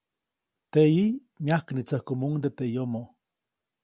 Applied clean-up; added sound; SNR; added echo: none; none; none; none.